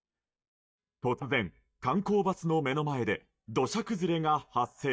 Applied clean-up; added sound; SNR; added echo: neural mask model DeepFilterNet 3.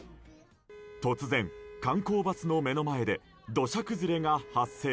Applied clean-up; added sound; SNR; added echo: none; none; none; none.